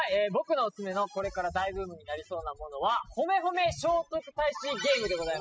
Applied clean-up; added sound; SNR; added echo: classical method spectral subtraction.